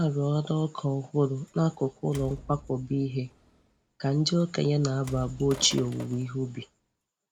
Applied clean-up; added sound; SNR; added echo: none; Sink (filling or washing) + Door; 19 dB; none.